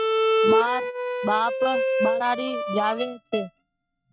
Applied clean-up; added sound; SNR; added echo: neural mask model RNNoise.